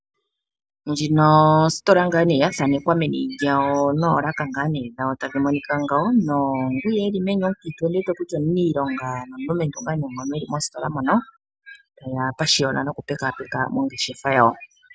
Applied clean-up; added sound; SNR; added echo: none; none; none; none.